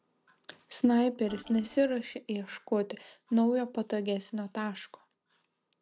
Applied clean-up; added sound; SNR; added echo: none; Organ; 20 dB; none.